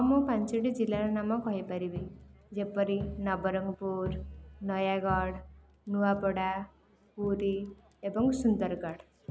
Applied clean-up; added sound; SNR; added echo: none; Crowd; 14 dB; none.